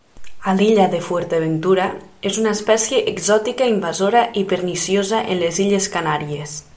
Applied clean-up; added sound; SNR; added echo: none; none; none; none.